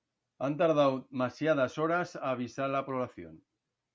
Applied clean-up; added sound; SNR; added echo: none; none; none; none.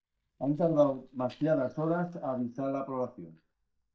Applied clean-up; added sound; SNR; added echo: neural mask model DeepFilterNet 3.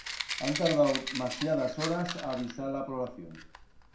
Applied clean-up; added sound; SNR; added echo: none; Fire; 8 dB; reverberation time 0.5 s.